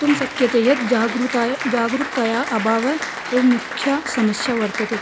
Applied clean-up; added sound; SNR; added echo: none; Applause; 7 dB; none.